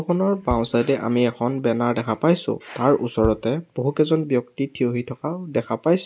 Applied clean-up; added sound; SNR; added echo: none; Bass drum; 17 dB; none.